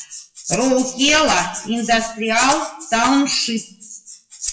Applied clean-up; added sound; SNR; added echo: classical method WPE with log-MMSE.